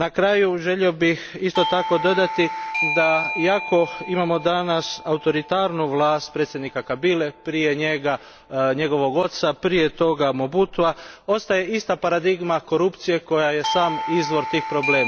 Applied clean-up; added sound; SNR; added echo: none; Doorbell; 10 dB; none.